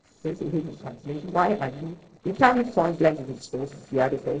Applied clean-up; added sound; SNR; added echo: neural separator model SepFormer DNS4.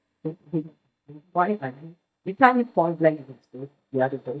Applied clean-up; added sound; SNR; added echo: neural mask model DeepFilterNet 3.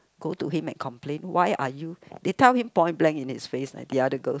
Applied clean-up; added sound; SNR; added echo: none; none; none; none.